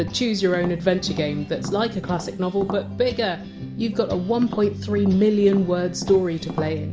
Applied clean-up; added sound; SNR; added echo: none; Tap; 15 dB; reverberation time 0.5 s.